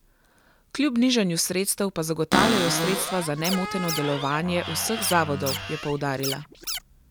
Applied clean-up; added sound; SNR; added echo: none; Scratching (performance technique) + Cupboard open or close; 3 dB; none.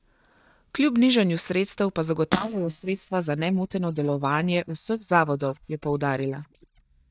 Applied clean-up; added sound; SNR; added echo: neural mask model DeepFilterNet 3.